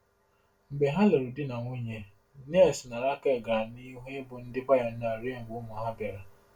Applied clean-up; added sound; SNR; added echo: none; none; none; reverberation time 0.2 s.